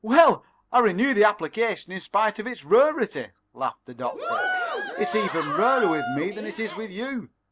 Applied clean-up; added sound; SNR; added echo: none; Cheering; 5 dB; none.